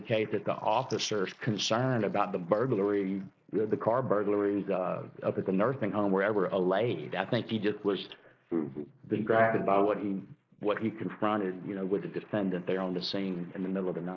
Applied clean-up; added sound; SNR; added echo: neural mask model Resemble Enhance denoiser.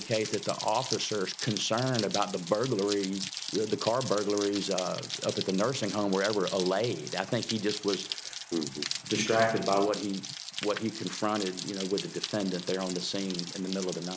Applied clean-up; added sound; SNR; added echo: none; Rain; 8 dB; none.